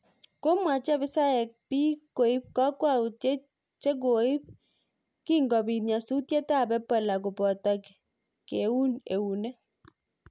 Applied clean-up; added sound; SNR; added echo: none; none; none; none.